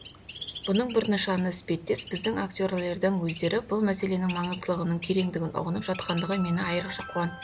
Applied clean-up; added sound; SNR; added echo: none; Bird; 15 dB; none.